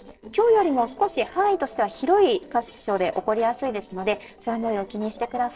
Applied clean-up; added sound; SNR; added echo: neural separator model SepFormer DNS4.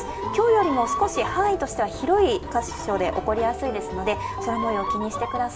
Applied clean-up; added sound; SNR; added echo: none; Chicken, rooster; 8 dB; reverberation time 2.8 s.